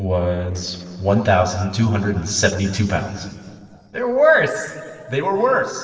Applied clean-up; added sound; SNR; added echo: neural separator model SepFormer DNS4.